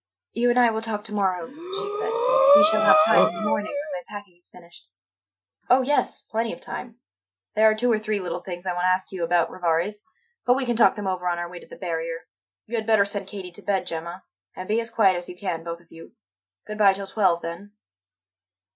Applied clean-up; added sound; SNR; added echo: classical method Wiener filter.